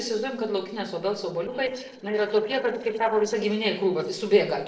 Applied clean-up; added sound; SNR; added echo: neural separator model SepFormer DNS4.